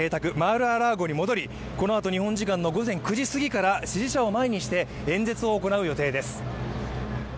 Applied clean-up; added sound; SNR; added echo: none; none; none; none.